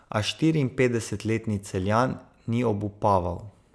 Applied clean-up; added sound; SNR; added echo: none; none; none; none.